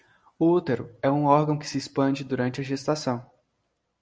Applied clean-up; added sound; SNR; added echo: none; none; none; none.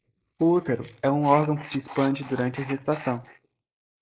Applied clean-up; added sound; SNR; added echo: neural mask model Resemble Enhance denoiser.